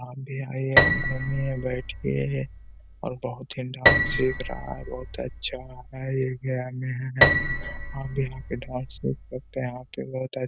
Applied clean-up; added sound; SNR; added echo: none; Piano; -3 dB; none.